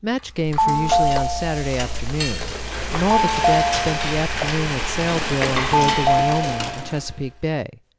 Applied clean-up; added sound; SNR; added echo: none; Telephone + Frying (food); -3 dB; none.